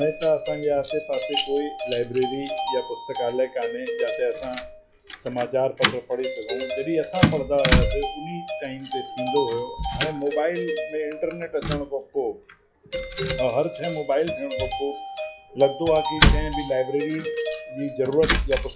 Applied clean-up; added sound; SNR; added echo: classical method log-MMSE.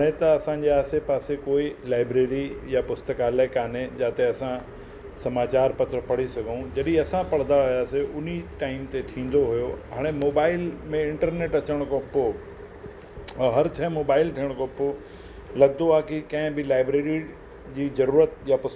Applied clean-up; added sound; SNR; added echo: none; none; none; none.